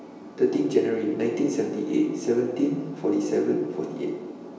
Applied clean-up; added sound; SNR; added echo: none; none; none; reverberation time 1.0 s.